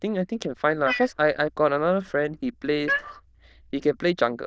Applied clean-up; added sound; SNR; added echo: neural diffusion model UNIVERSE++.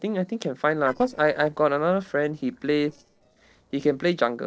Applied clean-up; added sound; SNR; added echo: neural separator model SepFormer DNS4.